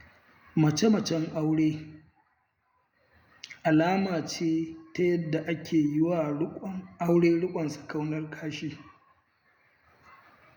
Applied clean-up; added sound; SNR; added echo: none; none; none; none.